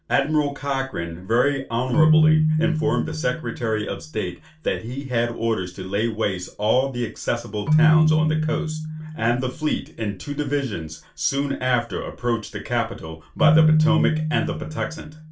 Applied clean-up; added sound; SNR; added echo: none; Keyboard (musical); 0 dB; reverberation time 0.3 s.